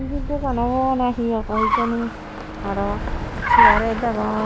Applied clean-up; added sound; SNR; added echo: none; Car; -1 dB; none.